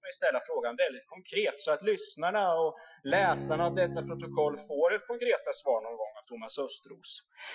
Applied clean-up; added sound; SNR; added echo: classical method Wiener filter.